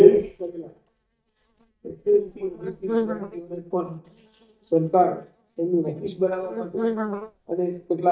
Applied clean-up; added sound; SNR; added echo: neural mask model DeepFilterNet 3.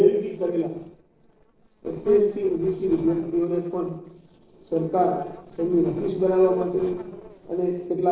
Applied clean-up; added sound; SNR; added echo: neural separator model SepFormer DNS4.